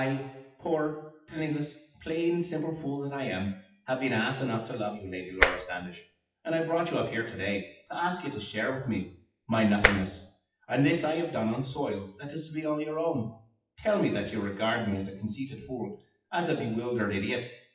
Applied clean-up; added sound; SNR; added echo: classical method WPE with log-MMSE.